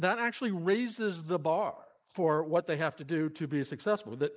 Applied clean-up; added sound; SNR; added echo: neural mask model Resemble Enhance denoiser.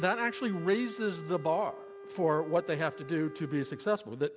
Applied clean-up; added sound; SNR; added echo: none; Wind instrument, woodwind instrument; 14 dB; none.